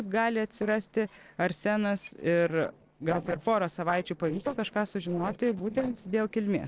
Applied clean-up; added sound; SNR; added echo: neural separator model SepFormer DNS4.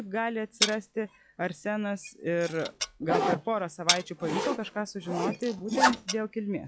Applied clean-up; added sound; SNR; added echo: classical method log-MMSE.